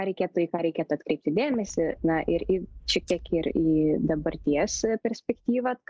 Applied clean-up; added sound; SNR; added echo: neural mask model DeepFilterNet 3.